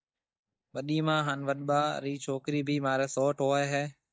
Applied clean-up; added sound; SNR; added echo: neural mask model DeepFilterNet 3.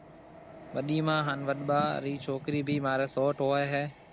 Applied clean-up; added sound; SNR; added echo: none; Train; 18 dB; none.